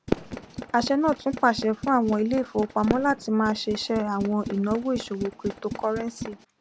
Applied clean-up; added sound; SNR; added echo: none; Tools + Fireworks; 9 dB; none.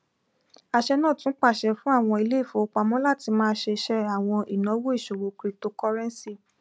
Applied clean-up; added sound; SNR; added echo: none; none; none; none.